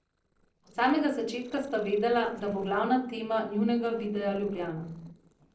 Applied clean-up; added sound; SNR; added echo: neural separator model SepFormer DNS4.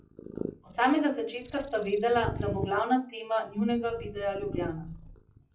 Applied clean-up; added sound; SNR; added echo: classical method WPE with log-MMSE.